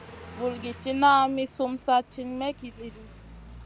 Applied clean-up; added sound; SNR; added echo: none; Car passing by; 18 dB; none.